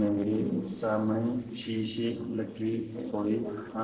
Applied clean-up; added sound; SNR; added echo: neural separator model SepFormer DNS4.